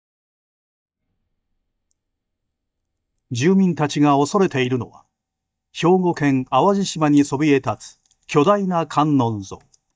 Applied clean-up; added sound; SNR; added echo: neural mask model DeepFilterNet 3.